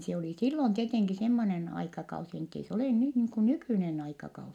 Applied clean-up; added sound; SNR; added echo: none; none; none; none.